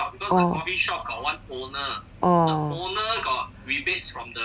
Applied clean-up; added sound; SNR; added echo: none; none; none; none.